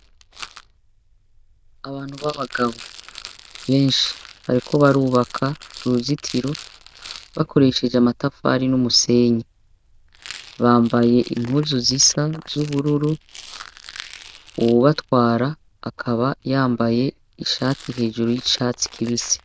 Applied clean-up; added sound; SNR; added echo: neural diffusion model UNIVERSE++.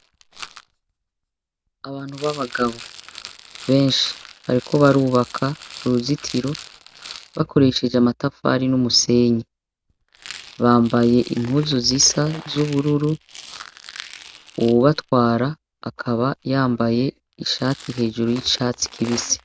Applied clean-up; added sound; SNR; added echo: none; Rattle; 20 dB; none.